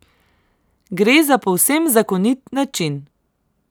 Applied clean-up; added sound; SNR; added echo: none; none; none; none.